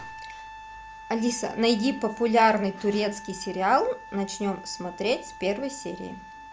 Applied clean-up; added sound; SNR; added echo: none; Trumpet; 16 dB; none.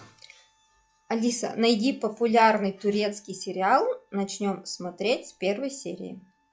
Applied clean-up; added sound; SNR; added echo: classical method log-MMSE.